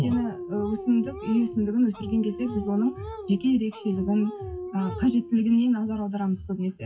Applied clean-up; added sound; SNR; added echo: classical method WPE with log-MMSE.